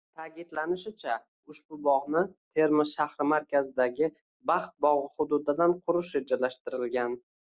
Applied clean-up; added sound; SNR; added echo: none; none; none; none.